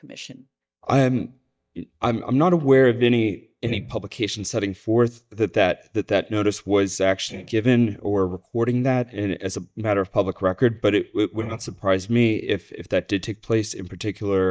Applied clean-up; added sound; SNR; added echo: neural mask model DeepFilterNet 3.